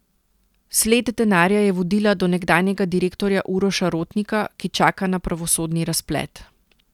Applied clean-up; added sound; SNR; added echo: none; none; none; none.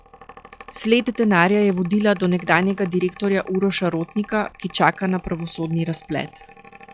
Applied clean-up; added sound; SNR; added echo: classical method log-MMSE.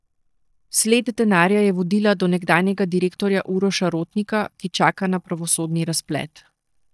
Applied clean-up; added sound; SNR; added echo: neural mask model DeepFilterNet 3.